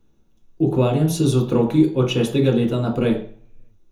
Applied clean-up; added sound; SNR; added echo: none; none; none; reverberation time 0.6 s.